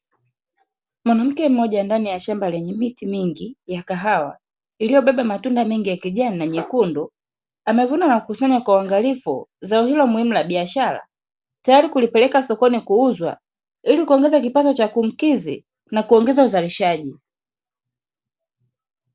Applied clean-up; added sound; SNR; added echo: none; none; none; none.